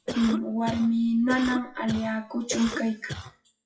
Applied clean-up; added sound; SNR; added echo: classical method WPE with log-MMSE.